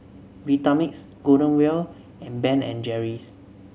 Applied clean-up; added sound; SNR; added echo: none; none; none; none.